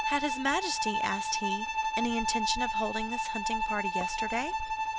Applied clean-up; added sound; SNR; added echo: none; Bowed string instrument; -2 dB; none.